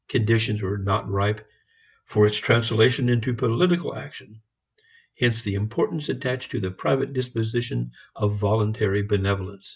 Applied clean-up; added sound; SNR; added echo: none; none; none; none.